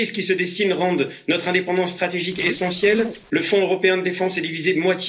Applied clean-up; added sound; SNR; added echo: neural separator model SepFormer DNS4.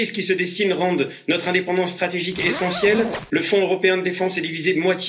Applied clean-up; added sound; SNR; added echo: none; Zipper (clothing); 8 dB; reverberation time 0.3 s.